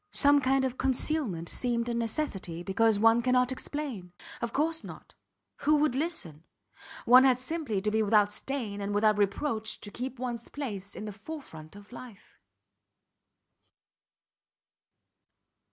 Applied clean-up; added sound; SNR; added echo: none; none; none; none.